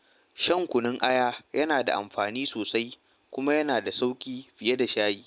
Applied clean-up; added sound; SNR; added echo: none; none; none; none.